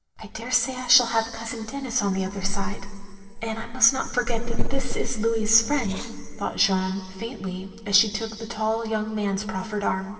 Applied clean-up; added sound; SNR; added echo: neural separator model SepFormer DNS4.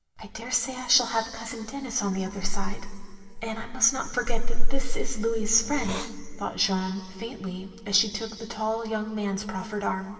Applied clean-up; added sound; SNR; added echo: none; Hiss; 16 dB; reverberation time 2.4 s.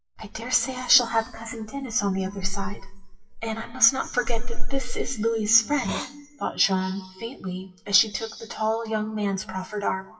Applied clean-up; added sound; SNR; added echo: classical method WPE with log-MMSE.